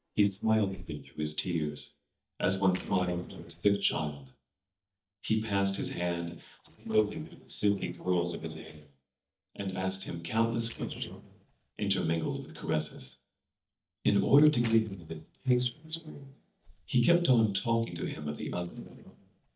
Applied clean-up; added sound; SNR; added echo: neural mask model DeepFilterNet 3.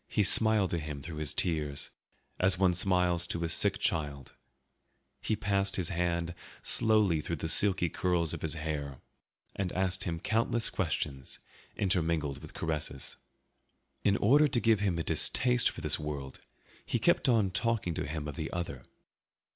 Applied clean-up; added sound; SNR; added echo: none; none; none; none.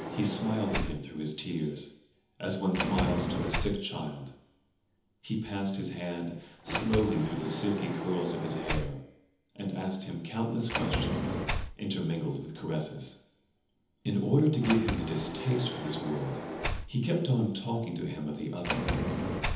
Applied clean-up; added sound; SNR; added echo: none; Sliding door; 4 dB; reverberation time 1.3 s.